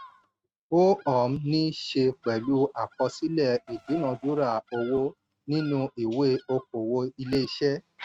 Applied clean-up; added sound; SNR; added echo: neural mask model RNNoise.